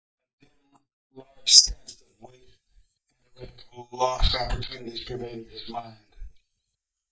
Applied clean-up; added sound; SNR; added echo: neural mask model DeepFilterNet 3.